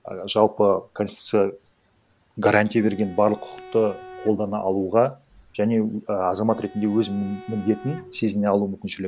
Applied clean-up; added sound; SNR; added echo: none; Bowed string instrument; 19 dB; none.